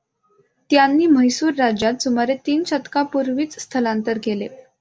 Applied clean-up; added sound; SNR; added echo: none; none; none; none.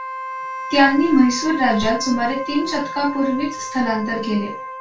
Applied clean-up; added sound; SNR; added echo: none; Wind instrument, woodwind instrument; 10 dB; reverberation time 0.2 s.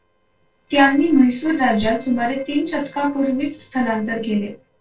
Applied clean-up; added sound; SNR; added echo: neural separator model SepFormer DNS4.